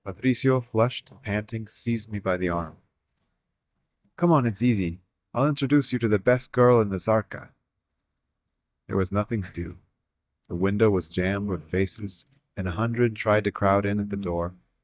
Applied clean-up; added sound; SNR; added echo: neural mask model DeepFilterNet 3.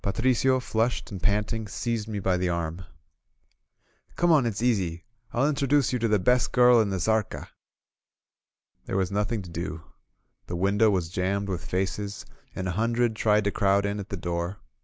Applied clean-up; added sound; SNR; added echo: none; none; none; none.